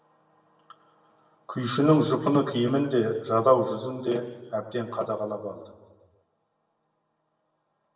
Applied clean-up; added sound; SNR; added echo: none; none; none; reverberation time 1.4 s.